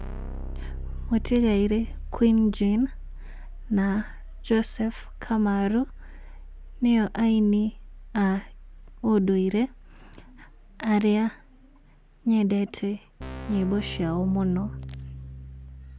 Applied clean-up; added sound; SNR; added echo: none; Keyboard (musical); 12 dB; none.